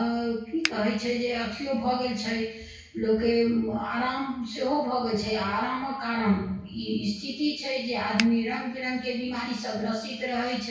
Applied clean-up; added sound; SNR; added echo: none; Finger snapping; 4 dB; reverberation time 0.6 s.